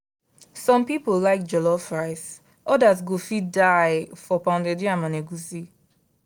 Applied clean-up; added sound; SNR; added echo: none; none; none; none.